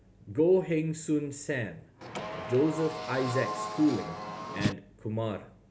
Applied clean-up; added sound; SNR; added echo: none; Car; 7 dB; none.